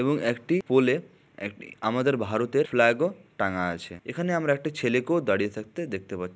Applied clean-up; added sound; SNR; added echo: none; none; none; none.